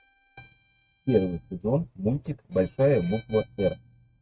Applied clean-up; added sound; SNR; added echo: neural mask model RNNoise.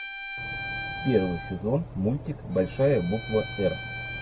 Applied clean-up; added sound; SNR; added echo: none; Bowed string instrument; 10 dB; none.